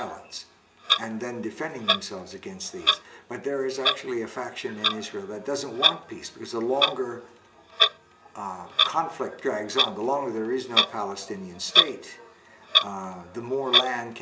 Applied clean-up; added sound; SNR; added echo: none; Clock; -3 dB; none.